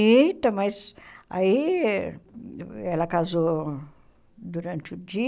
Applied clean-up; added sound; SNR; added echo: none; none; none; none.